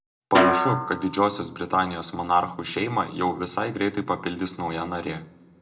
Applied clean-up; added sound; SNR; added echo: none; Snare drum; -1 dB; reverberation time 0.5 s.